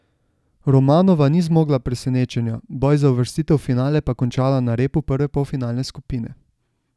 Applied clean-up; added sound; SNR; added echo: none; none; none; none.